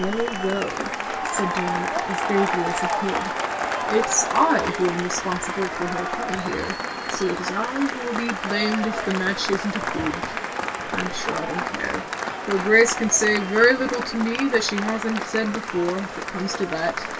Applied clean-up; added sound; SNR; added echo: none; Applause / Cheering; 3 dB; reverberation time 0.1 s.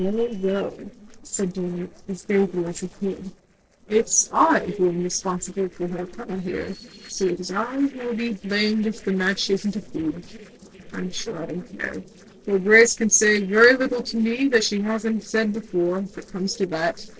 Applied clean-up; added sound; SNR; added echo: neural separator model SepFormer DNS4.